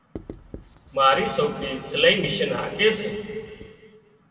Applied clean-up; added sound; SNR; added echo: none; Writing; 19 dB; reverberation time 2.1 s.